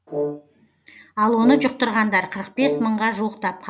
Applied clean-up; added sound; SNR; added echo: none; Brass instrument; 9 dB; none.